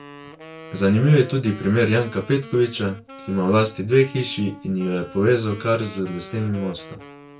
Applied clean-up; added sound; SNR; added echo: none; Wind instrument, woodwind instrument; 18 dB; reverberation time 0.2 s.